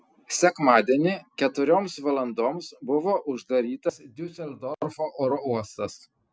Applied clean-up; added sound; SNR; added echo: none; none; none; none.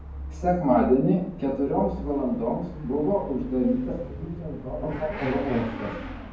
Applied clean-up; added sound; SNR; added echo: none; Motorcycle / Accelerating, revving, vroom; 11 dB; reverberation time 0.9 s.